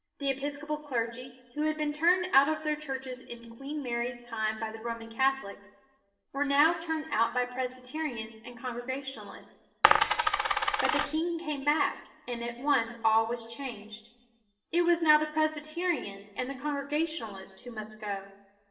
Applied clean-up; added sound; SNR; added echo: none; Coin (dropping); -4 dB; reverberation time 1.2 s.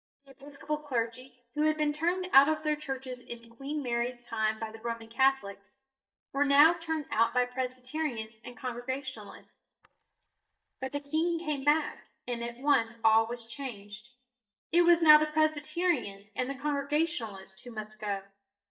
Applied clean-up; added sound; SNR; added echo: neural mask model DeepFilterNet 3.